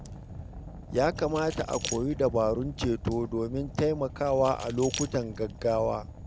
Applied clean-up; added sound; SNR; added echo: none; Fire + Keys jangling; 11 dB; none.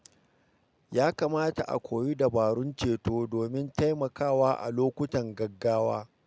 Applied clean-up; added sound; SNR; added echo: none; none; none; none.